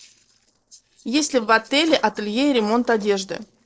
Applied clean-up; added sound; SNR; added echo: neural separator model SepFormer DNS4.